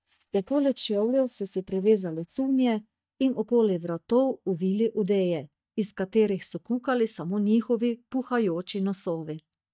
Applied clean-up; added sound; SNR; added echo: neural mask model DeepFilterNet 3.